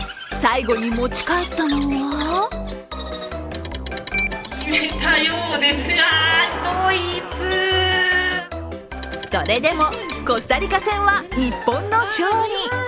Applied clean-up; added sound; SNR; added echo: none; Clock; 20 dB; none.